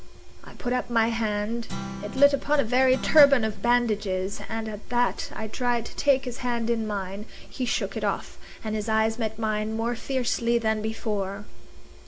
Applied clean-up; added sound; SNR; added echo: none; Guitar; 13 dB; reverberation time 0.3 s.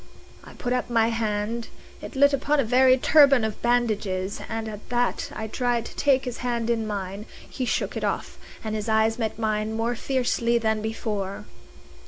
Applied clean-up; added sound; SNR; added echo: none; none; none; none.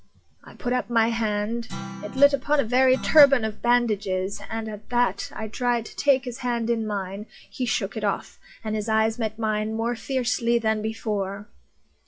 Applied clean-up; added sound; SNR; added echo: classical method WPE with log-MMSE.